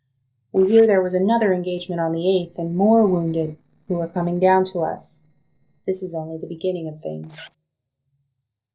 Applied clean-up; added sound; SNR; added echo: neural separator model SepFormer DNS4.